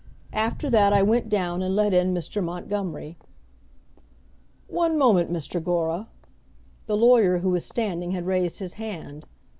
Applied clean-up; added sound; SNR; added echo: none; Walk, footsteps; 17 dB; none.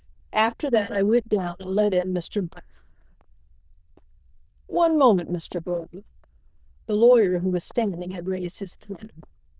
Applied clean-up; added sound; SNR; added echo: neural diffusion model UNIVERSE++.